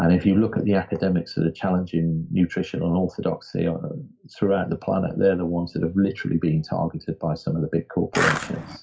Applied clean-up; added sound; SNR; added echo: classical method WPE with log-MMSE.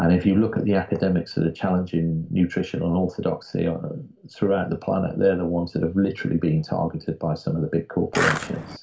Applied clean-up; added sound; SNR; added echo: none; Skateboard; 3 dB; reverberation time 0.2 s.